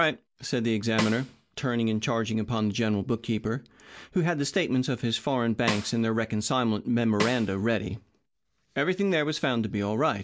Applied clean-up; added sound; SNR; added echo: none; Snare drum; 11 dB; none.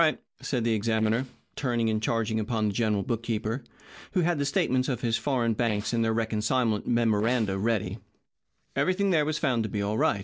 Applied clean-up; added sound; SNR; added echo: neural separator model SepFormer DNS4.